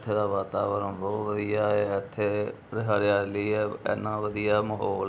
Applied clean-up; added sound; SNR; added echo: none; none; none; none.